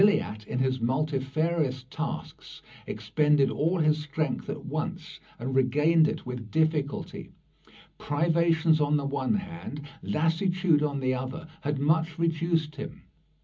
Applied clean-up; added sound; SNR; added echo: none; none; none; reverberation time 0.4 s.